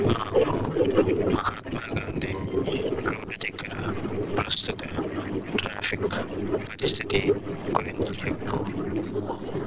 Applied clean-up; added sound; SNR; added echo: neural separator model SepFormer DNS4.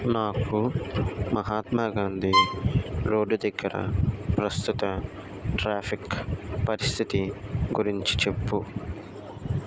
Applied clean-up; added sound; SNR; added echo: none; Bowed string instrument; 1 dB; none.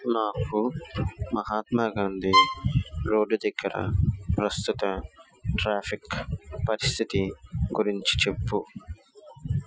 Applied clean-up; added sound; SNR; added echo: classical method Wiener filter.